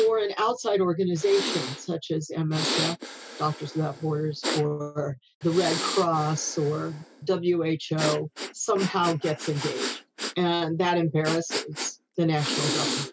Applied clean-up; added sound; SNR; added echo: none; Breathing; 8 dB; none.